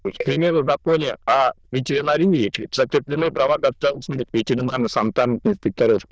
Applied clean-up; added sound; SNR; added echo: neural diffusion model UNIVERSE++.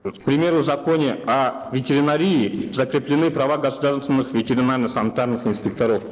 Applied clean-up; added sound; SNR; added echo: neural separator model SepFormer DNS4.